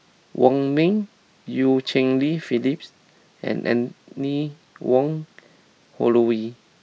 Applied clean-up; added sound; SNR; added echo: none; none; none; none.